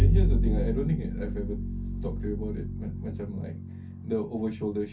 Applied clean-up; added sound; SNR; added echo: none; Bowed string instrument; -5 dB; reverberation time 0.3 s.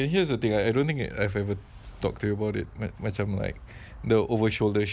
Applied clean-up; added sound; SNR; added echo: none; none; none; none.